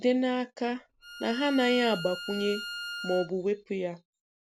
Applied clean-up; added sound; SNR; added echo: none; Bowed string instrument; 11 dB; none.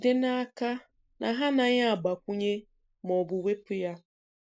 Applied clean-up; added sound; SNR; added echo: neural mask model Resemble Enhance denoiser.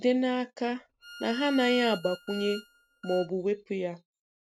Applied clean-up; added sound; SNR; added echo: neural mask model RNNoise.